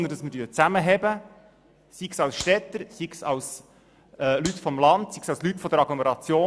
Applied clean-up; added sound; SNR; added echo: none; Clapping; 16 dB; none.